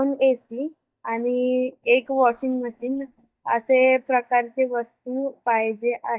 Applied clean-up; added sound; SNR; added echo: neural mask model DeepFilterNet 3.